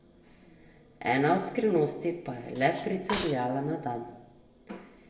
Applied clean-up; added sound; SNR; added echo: none; Cutlery, silverware; 9 dB; reverberation time 0.8 s.